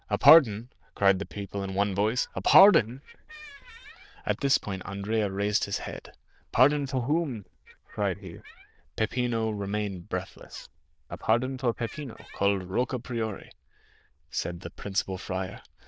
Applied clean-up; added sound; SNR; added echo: neural diffusion model UNIVERSE++.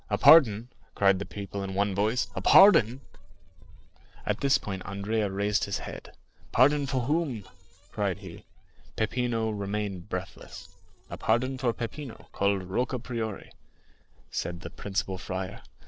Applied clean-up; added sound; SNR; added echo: neural separator model SepFormer DNS4.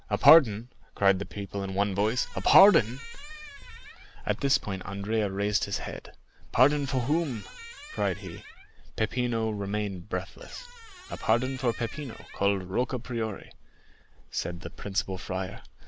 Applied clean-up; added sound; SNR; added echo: none; Squeak; 19 dB; none.